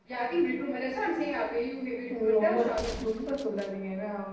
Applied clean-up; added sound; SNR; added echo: neural separator model SepFormer DNS4.